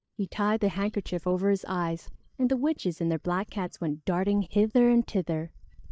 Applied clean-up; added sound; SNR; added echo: neural mask model DeepFilterNet 3.